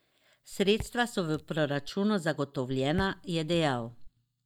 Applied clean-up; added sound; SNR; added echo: neural mask model DeepFilterNet 3.